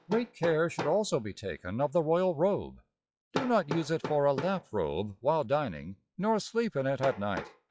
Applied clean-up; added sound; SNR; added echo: classical method log-MMSE.